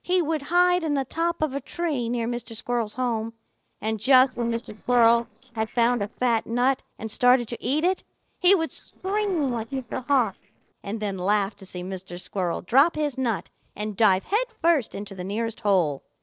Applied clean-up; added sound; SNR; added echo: neural separator model SepFormer DNS4.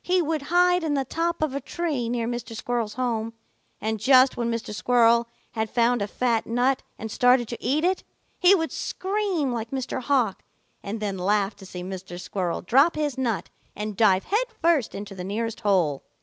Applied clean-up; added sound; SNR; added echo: none; none; none; none.